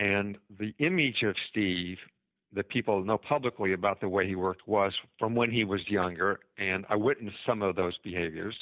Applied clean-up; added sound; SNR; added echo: none; none; none; none.